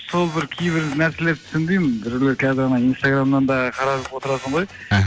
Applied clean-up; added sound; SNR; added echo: none; Camera; 17 dB; none.